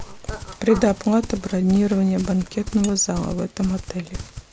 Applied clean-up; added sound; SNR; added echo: none; Livestock, farm animals, working animals; 14 dB; none.